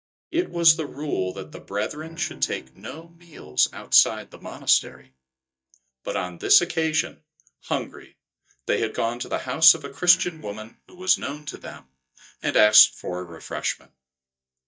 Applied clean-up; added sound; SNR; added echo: neural mask model DeepFilterNet 3.